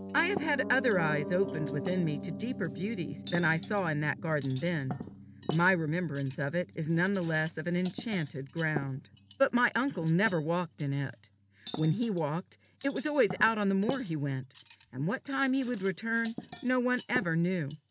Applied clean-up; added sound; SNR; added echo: none; Cutlery, silverware + Piano; 12 dB; none.